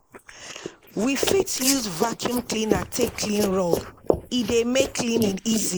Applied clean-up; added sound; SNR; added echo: neural mask model Resemble Enhance denoiser.